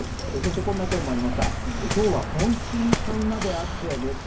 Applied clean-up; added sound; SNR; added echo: none; Waves, surf; 1 dB; reverberation time 0.3 s.